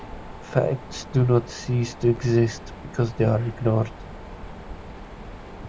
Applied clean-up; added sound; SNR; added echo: none; Mechanisms; 13 dB; none.